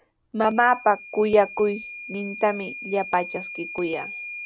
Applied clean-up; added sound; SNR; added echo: none; Microwave oven / Alarm; 13 dB; none.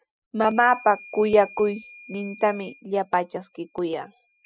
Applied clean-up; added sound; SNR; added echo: classical method spectral subtraction.